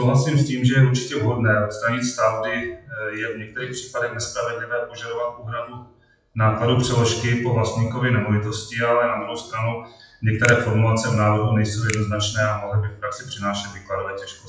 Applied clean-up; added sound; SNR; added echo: classical method WPE with log-MMSE.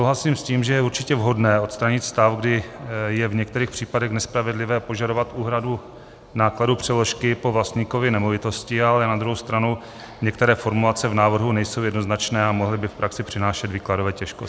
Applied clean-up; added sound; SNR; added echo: none; none; none; none.